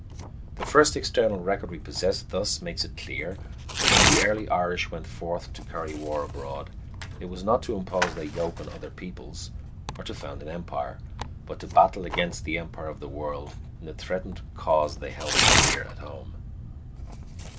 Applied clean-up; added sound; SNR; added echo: none; Tearing; 1 dB; none.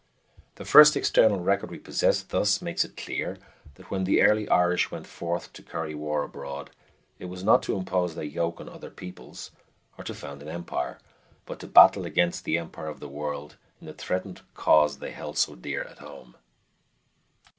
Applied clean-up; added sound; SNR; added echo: none; none; none; none.